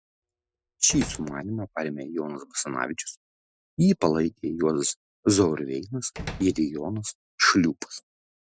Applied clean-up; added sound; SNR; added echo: classical method Wiener filter.